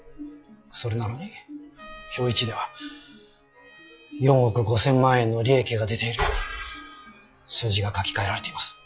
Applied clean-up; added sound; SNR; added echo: classical method log-MMSE.